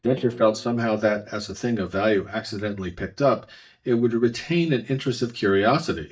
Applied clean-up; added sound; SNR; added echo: neural mask model DeepFilterNet 3.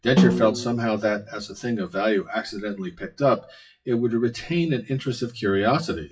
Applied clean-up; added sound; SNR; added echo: classical method WPE with log-MMSE.